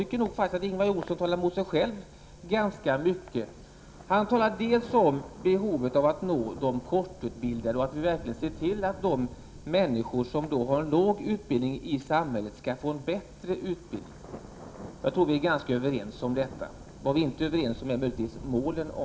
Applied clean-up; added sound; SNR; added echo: none; Thunder; 19 dB; reverberation time 0.8 s.